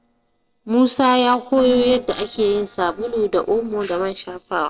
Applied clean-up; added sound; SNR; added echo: neural separator model SepFormer DNS4.